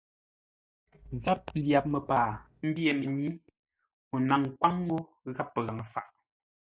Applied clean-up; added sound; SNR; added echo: neural mask model DeepFilterNet 3.